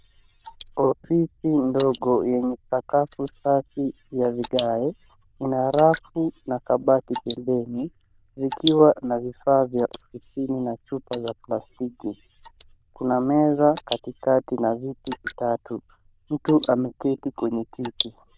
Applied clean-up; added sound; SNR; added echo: neural diffusion model UNIVERSE++.